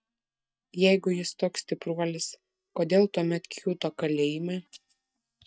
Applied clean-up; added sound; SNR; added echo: neural mask model DeepFilterNet 3.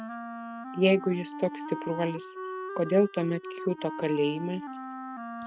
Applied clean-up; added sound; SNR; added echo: neural mask model RNNoise.